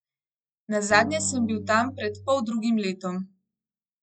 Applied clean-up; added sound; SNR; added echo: classical method log-MMSE.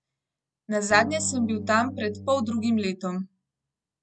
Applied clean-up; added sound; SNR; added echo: none; Electric guitar / Strum; 10 dB; none.